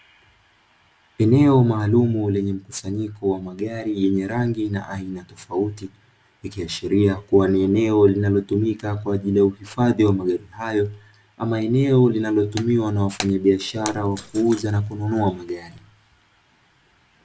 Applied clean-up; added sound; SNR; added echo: none; Shatter; 17 dB; none.